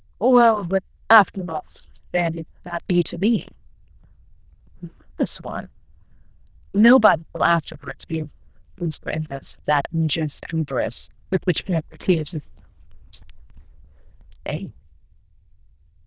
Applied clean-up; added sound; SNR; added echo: neural diffusion model UNIVERSE++.